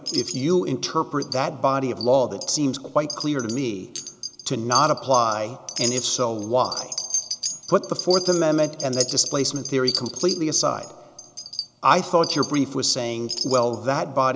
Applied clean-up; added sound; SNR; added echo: none; Wind chime; 10 dB; none.